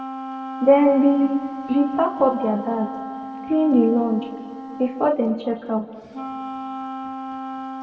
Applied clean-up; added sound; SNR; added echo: none; Wind instrument, woodwind instrument; 11 dB; reverberation time 1.7 s.